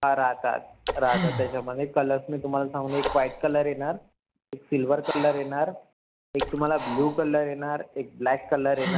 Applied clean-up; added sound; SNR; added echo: none; Breathing + Splash, splatter; 9 dB; none.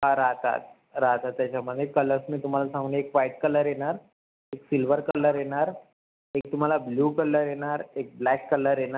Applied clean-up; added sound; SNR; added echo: none; none; none; none.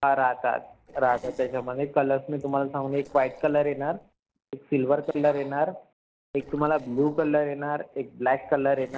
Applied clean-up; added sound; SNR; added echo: neural separator model SepFormer DNS4.